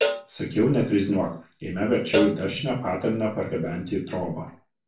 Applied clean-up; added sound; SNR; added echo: none; Cowbell; 7 dB; reverberation time 0.3 s.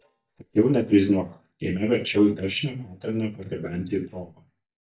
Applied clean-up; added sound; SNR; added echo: neural mask model DeepFilterNet 3.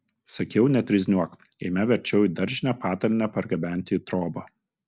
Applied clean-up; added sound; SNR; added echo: none; none; none; none.